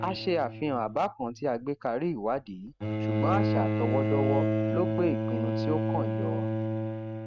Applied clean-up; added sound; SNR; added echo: neural mask model RNNoise.